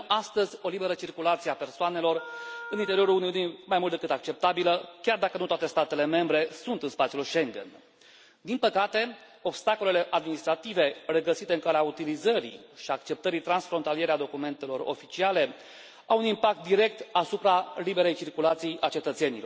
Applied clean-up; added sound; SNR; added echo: none; Wind instrument, woodwind instrument; 15 dB; none.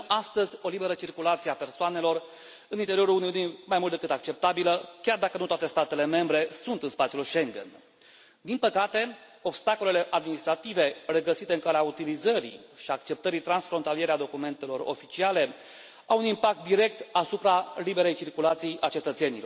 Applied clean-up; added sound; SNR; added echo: none; none; none; none.